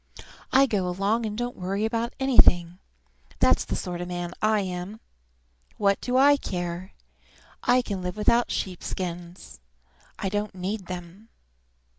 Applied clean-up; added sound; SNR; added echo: none; none; none; none.